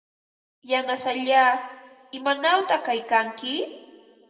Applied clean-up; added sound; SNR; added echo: none; none; none; reverberation time 1.6 s.